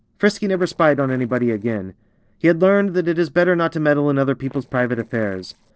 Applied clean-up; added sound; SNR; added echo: neural separator model SepFormer DNS4.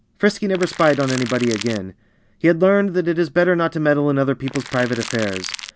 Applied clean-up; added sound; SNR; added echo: none; Crackle; 12 dB; none.